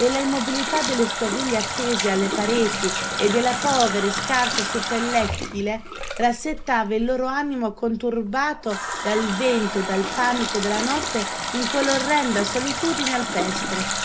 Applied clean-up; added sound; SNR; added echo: none; Water tap, faucet; 3 dB; reverberation time 0.3 s.